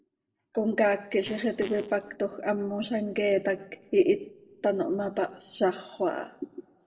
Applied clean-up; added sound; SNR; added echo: neural separator model SepFormer DNS4.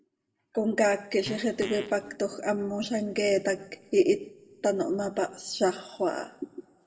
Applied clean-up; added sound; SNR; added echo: none; Fart; 13 dB; reverberation time 1.0 s.